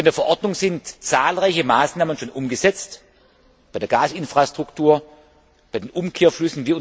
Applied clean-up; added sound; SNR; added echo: none; none; none; none.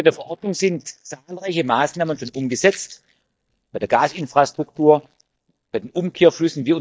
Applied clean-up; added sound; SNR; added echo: neural mask model DeepFilterNet 3.